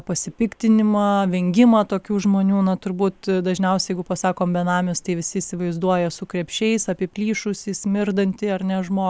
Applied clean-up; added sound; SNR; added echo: none; none; none; none.